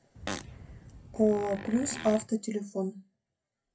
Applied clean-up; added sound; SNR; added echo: classical method WPE with log-MMSE.